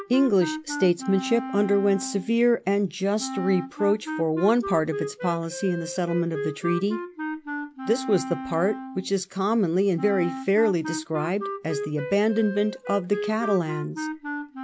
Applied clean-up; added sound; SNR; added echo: none; Wind instrument, woodwind instrument; 9 dB; none.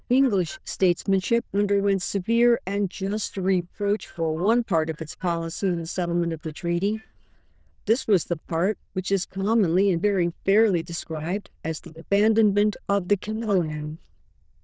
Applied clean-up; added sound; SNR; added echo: neural diffusion model UNIVERSE++.